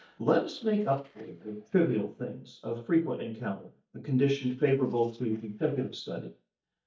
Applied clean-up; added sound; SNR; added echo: neural mask model DeepFilterNet 3.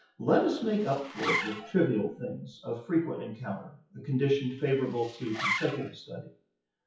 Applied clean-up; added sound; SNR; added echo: classical method WPE with log-MMSE.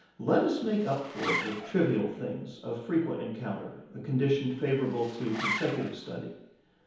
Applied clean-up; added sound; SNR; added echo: none; Zipper (clothing); 7 dB; reverberation time 2.2 s.